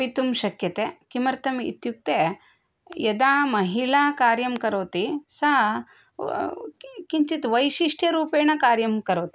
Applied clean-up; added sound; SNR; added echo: none; none; none; none.